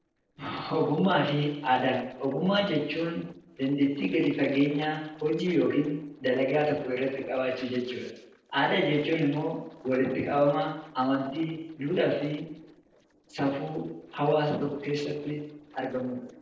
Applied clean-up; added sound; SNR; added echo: neural separator model SepFormer DNS4.